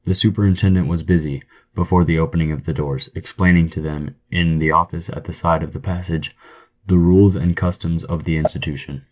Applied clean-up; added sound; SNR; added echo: none; none; none; none.